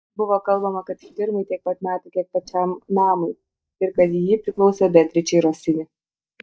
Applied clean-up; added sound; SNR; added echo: neural mask model DeepFilterNet 3.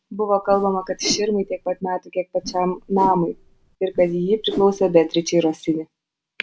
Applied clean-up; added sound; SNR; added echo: none; Whoosh, swoosh, swish; 14 dB; none.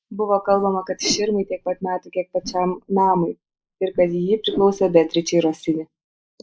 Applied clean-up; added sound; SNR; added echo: neural mask model Resemble Enhance denoiser.